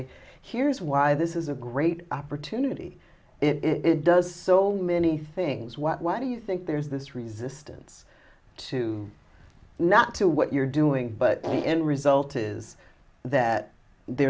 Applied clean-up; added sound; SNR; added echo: none; Fart; 5 dB; none.